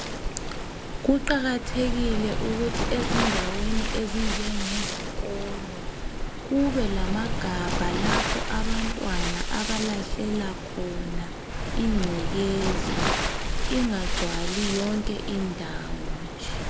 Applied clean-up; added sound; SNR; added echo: none; Waves, surf; -2 dB; none.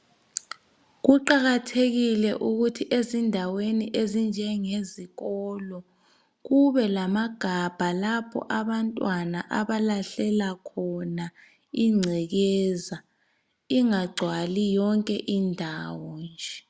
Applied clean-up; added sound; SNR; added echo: none; none; none; none.